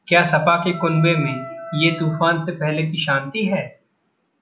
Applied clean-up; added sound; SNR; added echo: none; Wind instrument, woodwind instrument; 13 dB; none.